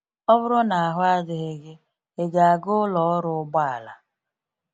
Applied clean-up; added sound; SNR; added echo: none; none; none; none.